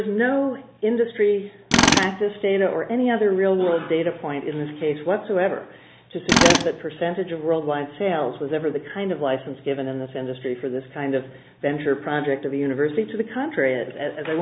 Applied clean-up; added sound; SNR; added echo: none; Tools; 2 dB; none.